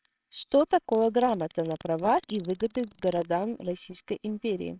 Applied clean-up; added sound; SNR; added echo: neural separator model SepFormer WHAMR!.